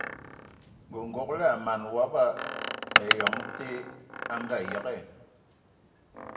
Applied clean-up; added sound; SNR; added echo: none; Door; 1 dB; reverberation time 0.9 s.